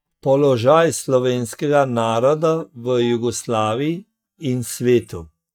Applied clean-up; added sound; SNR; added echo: neural mask model DeepFilterNet 3.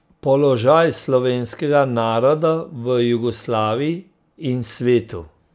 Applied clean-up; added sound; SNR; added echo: none; none; none; none.